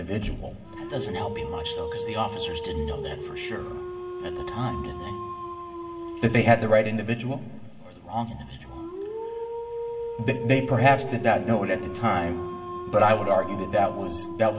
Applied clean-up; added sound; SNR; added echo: none; Dog; 8 dB; reverberation time 2.9 s.